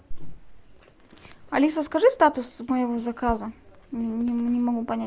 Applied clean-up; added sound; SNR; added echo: none; none; none; none.